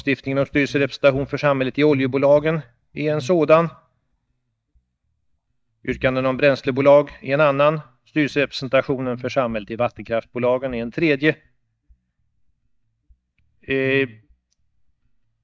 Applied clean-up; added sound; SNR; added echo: neural mask model DeepFilterNet 3.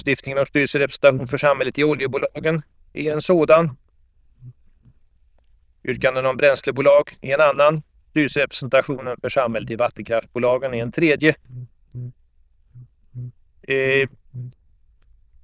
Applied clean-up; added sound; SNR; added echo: neural diffusion model UNIVERSE++.